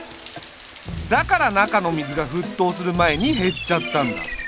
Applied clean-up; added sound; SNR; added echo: none; Rain; 17 dB; none.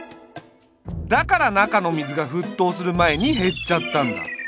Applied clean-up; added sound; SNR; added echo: none; none; none; none.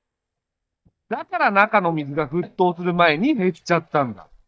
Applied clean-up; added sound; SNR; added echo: neural mask model DeepFilterNet 3.